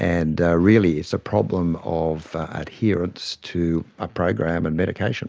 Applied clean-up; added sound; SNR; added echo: none; none; none; none.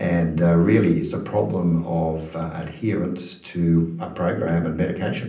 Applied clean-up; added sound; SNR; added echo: none; none; none; reverberation time 0.6 s.